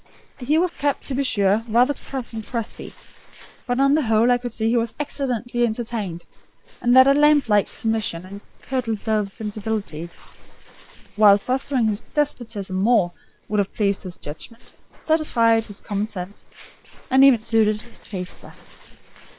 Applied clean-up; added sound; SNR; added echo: neural separator model SepFormer WHAM!.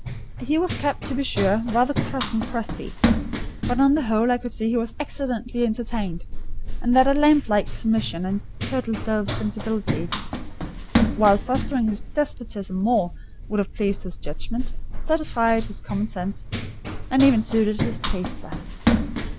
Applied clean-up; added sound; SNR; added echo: none; Run; 3 dB; none.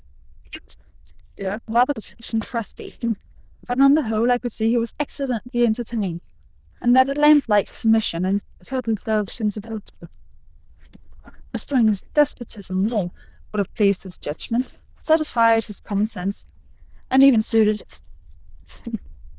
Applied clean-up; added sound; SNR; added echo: neural diffusion model UNIVERSE++.